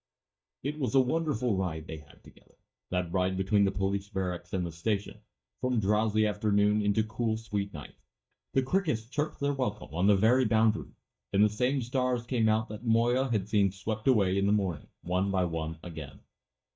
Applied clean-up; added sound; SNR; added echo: neural mask model DeepFilterNet 3.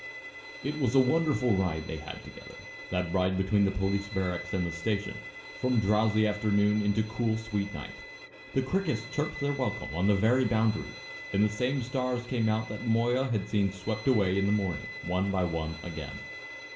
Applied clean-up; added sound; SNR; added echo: none; Bowed string instrument; 14 dB; reverberation time 0.5 s.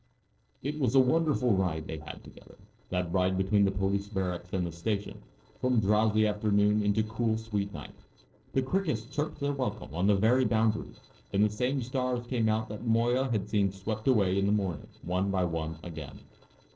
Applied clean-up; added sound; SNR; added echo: neural separator model SepFormer DNS4.